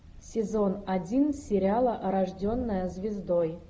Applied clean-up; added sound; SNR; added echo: none; none; none; none.